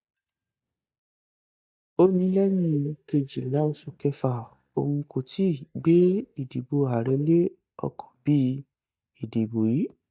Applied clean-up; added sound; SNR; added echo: neural mask model DeepFilterNet 3.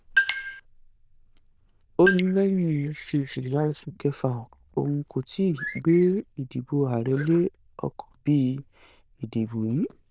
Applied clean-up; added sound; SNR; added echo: neural diffusion model UNIVERSE++.